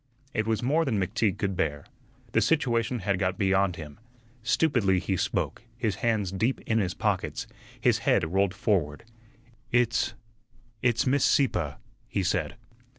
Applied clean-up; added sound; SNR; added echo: none; none; none; none.